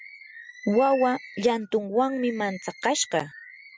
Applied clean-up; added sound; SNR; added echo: none; Bird; 18 dB; none.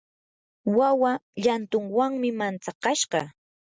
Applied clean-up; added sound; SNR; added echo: none; none; none; none.